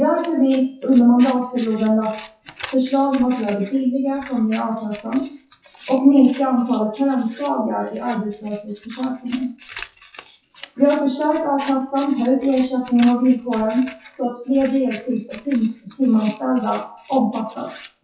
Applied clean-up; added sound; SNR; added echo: classical method WPE with log-MMSE.